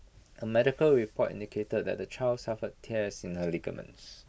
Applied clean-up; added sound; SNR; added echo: none; none; none; none.